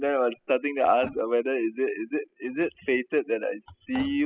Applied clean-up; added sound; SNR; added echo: classical method spectral subtraction.